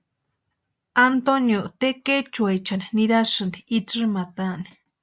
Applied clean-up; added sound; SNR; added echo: none; none; none; none.